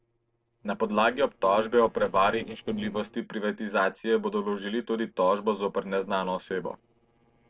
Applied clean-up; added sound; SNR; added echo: neural separator model SepFormer DNS4.